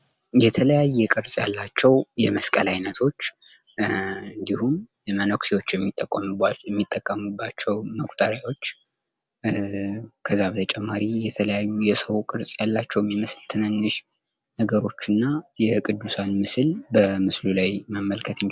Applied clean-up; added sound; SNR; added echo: none; none; none; none.